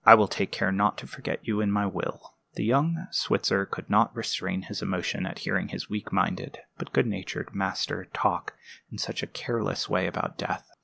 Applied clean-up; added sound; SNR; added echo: none; none; none; none.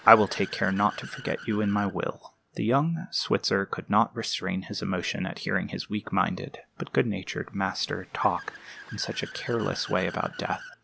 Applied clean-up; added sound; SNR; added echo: none; Accelerating, revving, vroom / Car; 20 dB; none.